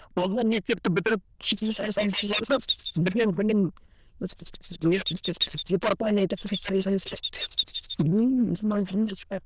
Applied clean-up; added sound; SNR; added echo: neural diffusion model UNIVERSE++.